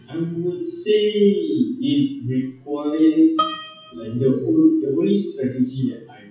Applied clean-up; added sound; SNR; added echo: classical method WPE with log-MMSE.